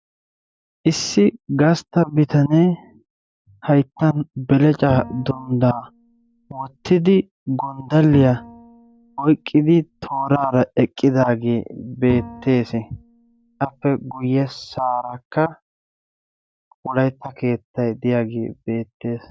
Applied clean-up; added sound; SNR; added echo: none; Bowed string instrument; 17 dB; none.